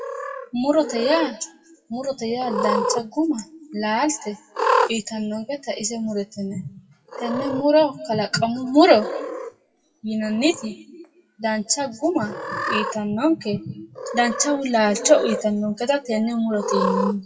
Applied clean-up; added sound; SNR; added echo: classical method WPE with log-MMSE.